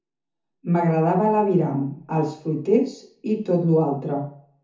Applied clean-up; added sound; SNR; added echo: none; none; none; reverberation time 0.6 s.